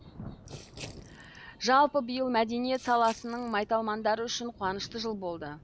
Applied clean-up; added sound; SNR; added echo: none; Rattle (instrument) + Thunder / Rain; 18 dB; none.